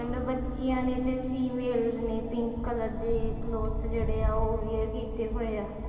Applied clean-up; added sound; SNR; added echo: none; Gong; 15 dB; reverberation time 2.5 s.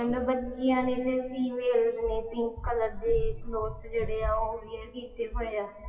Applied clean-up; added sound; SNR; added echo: classical method WPE with log-MMSE.